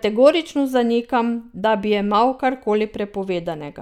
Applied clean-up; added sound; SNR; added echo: none; none; none; none.